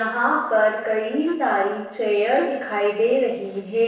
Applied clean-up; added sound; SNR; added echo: neural separator model SepFormer DNS4.